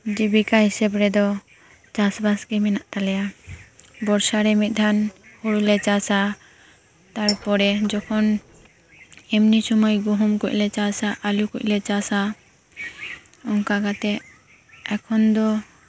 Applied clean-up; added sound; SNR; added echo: neural mask model Resemble Enhance denoiser.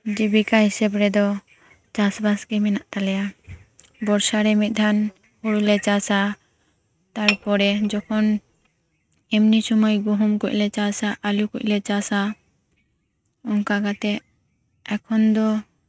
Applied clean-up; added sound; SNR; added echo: neural mask model RNNoise.